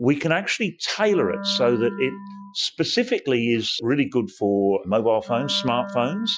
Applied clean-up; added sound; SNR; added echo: classical method Wiener filter.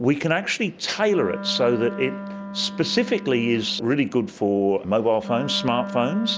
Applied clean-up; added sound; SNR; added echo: none; Wind instrument, woodwind instrument; 12 dB; none.